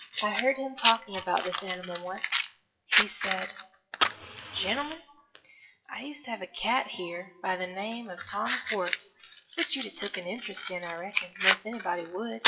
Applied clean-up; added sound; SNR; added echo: classical method WPE with log-MMSE.